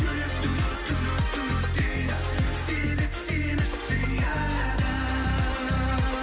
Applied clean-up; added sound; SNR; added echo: none; Musical instrument; 18 dB; none.